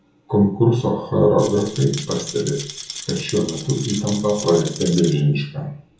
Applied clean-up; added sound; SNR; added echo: none; Rattle; 13 dB; reverberation time 1.0 s.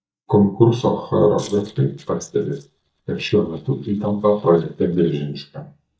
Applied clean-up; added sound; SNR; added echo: neural mask model DeepFilterNet 3.